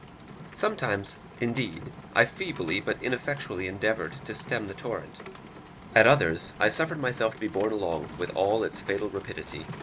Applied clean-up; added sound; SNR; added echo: none; Rain; 15 dB; none.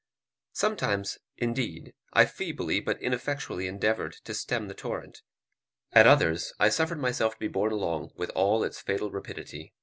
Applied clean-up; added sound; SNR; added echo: none; none; none; none.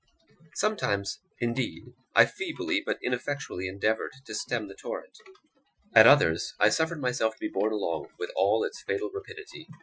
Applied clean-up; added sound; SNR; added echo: classical method Wiener filter.